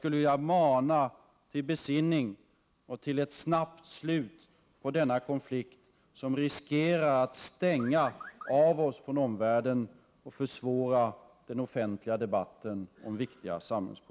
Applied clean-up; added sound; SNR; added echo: none; Car; 17 dB; none.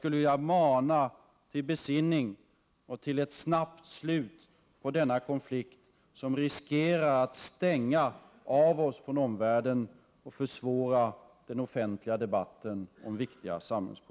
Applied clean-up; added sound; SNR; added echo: none; none; none; none.